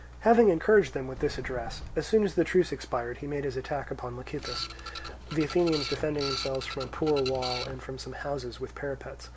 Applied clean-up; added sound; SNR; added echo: none; Printer + Sliding door; 10 dB; none.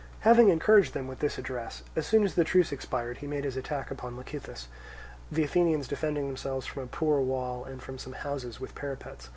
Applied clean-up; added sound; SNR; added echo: none; none; none; none.